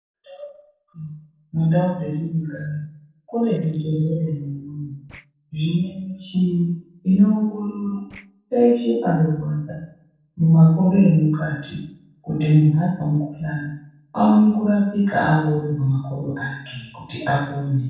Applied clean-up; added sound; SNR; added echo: neural separator model SepFormer DNS4.